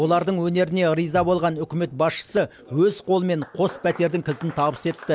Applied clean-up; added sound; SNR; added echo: none; none; none; none.